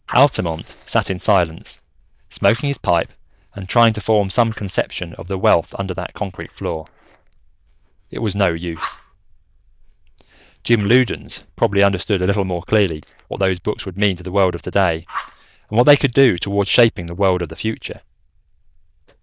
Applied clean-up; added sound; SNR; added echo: neural diffusion model UNIVERSE++.